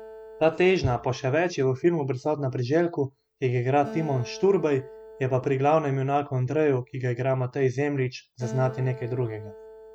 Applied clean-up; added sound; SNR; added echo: none; Acoustic guitar; 19 dB; none.